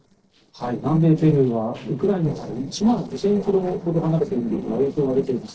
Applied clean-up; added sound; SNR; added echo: neural separator model SepFormer DNS4.